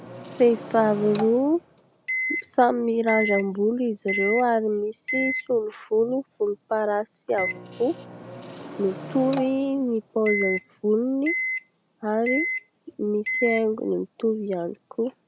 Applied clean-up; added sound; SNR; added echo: none; Microwave oven; 8 dB; none.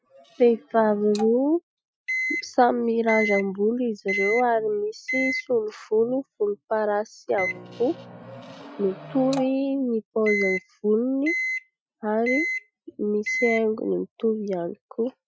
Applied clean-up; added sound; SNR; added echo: classical method Wiener filter.